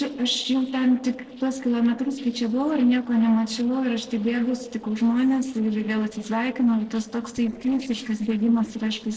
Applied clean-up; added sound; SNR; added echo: neural separator model SepFormer DNS4.